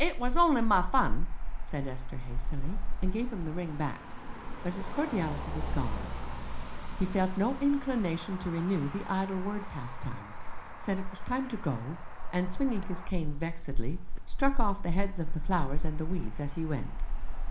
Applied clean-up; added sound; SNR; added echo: none; Motor vehicle (road); -3 dB; reverberation time 0.4 s.